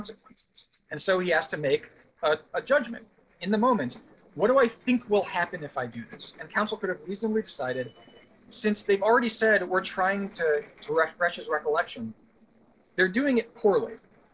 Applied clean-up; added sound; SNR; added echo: neural separator model SepFormer DNS4.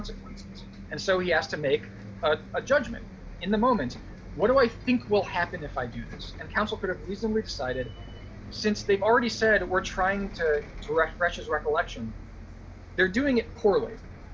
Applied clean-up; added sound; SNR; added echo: none; Bus; 13 dB; none.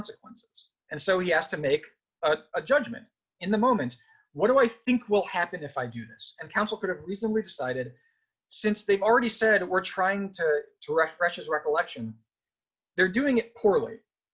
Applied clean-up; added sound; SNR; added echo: none; none; none; none.